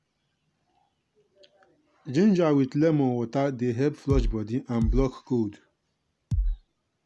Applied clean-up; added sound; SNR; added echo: none; Bass drum; 0 dB; none.